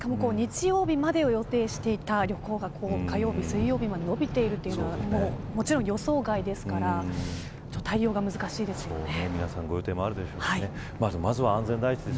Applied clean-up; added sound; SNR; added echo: none; none; none; none.